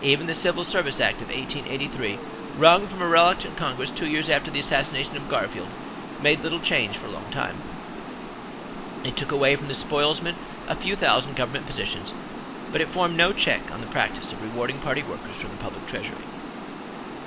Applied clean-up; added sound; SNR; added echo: none; Water; 10 dB; none.